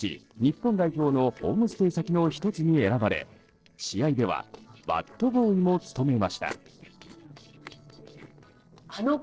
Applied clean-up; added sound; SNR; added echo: neural separator model SepFormer DNS4.